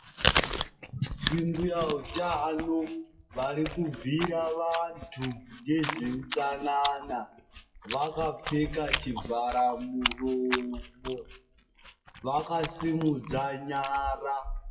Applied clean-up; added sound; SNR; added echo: classical method WPE with log-MMSE.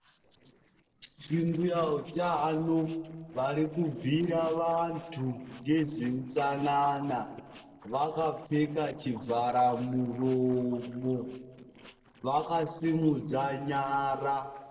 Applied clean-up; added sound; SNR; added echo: neural separator model SepFormer DNS4.